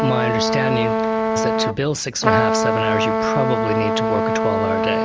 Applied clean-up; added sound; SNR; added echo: none; Trumpet; -4 dB; none.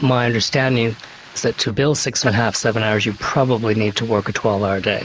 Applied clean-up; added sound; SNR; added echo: neural mask model Resemble Enhance denoiser.